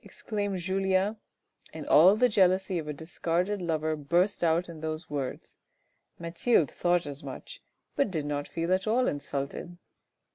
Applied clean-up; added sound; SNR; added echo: none; none; none; none.